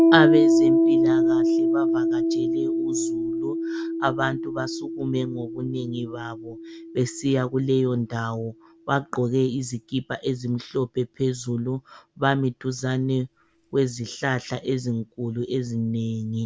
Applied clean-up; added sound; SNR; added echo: none; Piano; -1 dB; none.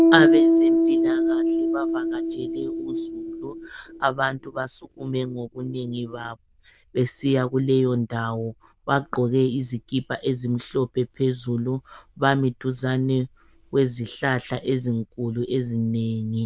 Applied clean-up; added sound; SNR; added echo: neural diffusion model UNIVERSE++.